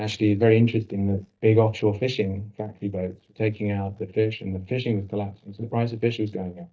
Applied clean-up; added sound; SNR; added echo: neural mask model DeepFilterNet 3.